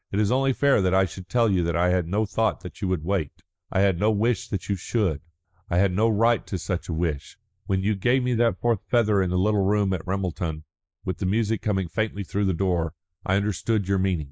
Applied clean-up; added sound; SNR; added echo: neural mask model Resemble Enhance denoiser.